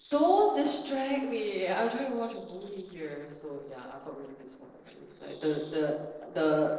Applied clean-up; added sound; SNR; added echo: neural separator model SepFormer DNS4.